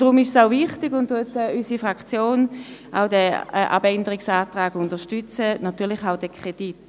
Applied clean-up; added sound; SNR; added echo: none; none; none; none.